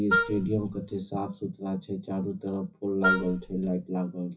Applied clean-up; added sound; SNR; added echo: classical method WPE with log-MMSE.